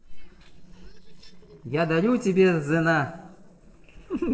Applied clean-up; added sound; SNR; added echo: neural separator model SepFormer DNS4.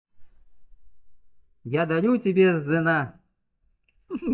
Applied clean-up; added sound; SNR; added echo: neural mask model DeepFilterNet 3.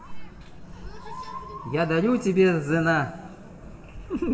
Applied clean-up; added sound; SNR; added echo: none; Race car, auto racing; 19 dB; reverberation time 1.7 s.